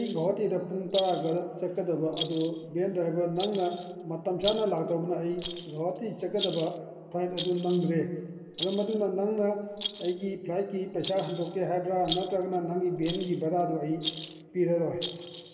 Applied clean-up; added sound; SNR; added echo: none; Rattle; 12 dB; reverberation time 2.0 s.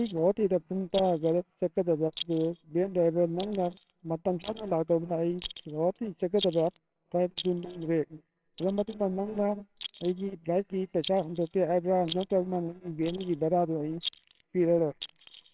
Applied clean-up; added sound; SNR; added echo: neural separator model SepFormer WHAMR!.